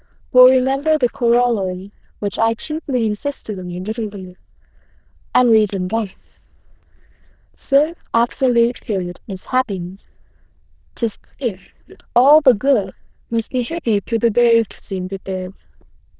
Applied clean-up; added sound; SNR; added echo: neural diffusion model UNIVERSE++.